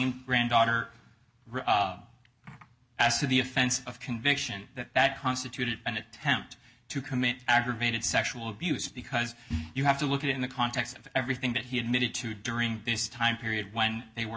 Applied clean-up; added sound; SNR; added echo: none; none; none; none.